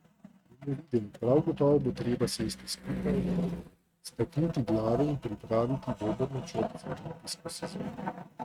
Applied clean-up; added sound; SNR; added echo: neural mask model RNNoise.